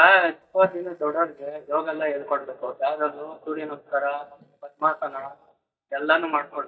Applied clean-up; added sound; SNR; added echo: neural mask model DeepFilterNet 3.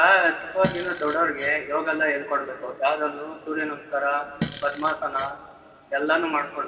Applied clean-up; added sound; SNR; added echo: none; Fart; 8 dB; reverberation time 2.3 s.